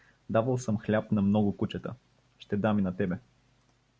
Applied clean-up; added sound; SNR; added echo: none; none; none; none.